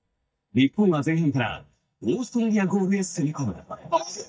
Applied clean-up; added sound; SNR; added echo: neural mask model DeepFilterNet 3.